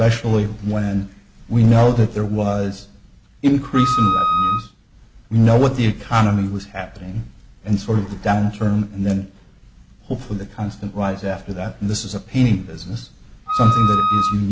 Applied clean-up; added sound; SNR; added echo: none; Wind instrument, woodwind instrument; -1 dB; none.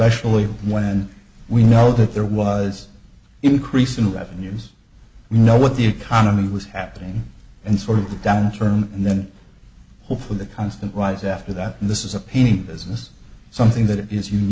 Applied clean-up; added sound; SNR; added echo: none; none; none; none.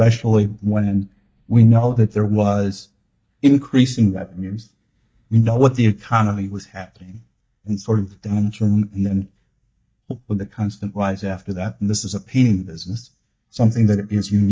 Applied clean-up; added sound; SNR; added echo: neural mask model DeepFilterNet 3.